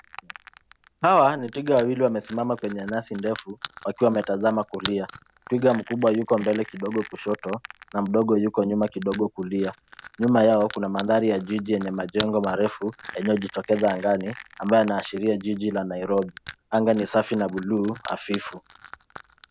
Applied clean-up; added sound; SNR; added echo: none; Crushing; 15 dB; none.